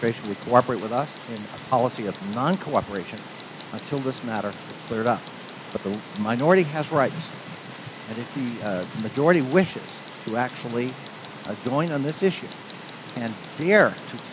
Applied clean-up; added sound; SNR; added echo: none; Tick; 13 dB; none.